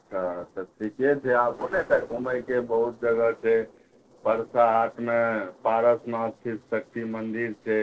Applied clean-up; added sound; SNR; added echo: neural separator model SepFormer DNS4.